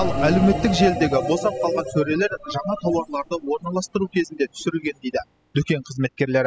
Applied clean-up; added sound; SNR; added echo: classical method spectral subtraction.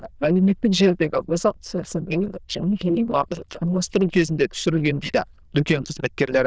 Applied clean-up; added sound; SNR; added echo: neural diffusion model UNIVERSE++.